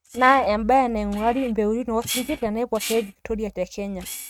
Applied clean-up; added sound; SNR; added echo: neural mask model RNNoise.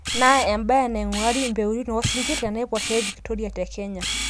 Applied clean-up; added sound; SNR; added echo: none; Camera; 6 dB; none.